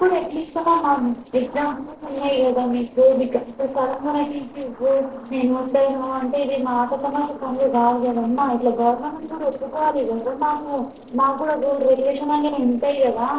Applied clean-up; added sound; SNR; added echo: neural separator model SepFormer DNS4.